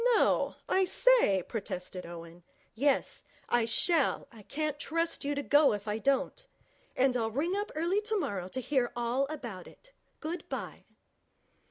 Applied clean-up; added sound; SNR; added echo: none; none; none; none.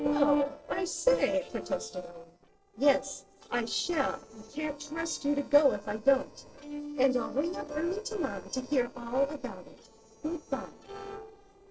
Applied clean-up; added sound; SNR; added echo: neural separator model SepFormer DNS4.